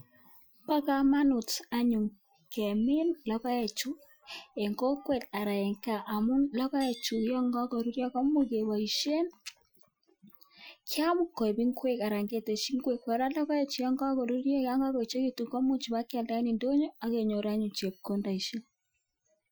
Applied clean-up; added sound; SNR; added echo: classical method Wiener filter.